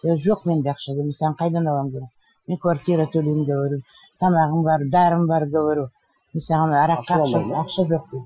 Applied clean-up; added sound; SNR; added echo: classical method Wiener filter.